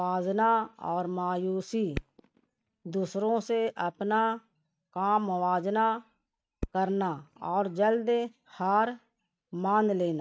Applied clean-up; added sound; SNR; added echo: neural mask model RNNoise.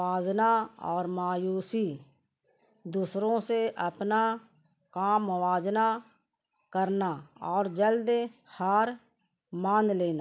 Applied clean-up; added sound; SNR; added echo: none; none; none; none.